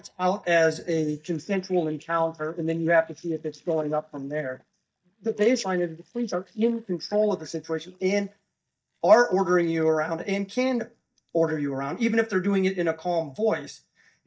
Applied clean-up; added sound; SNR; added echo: neural mask model DeepFilterNet 3.